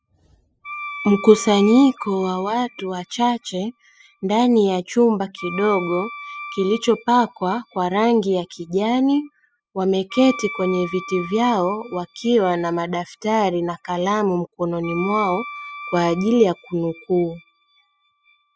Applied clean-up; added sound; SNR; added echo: classical method spectral subtraction.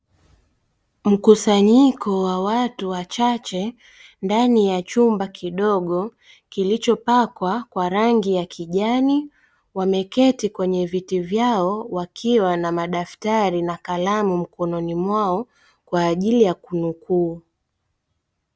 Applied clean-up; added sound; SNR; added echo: none; none; none; none.